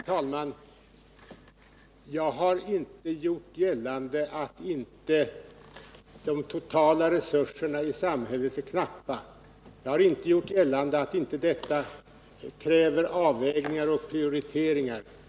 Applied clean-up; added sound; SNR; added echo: none; none; none; none.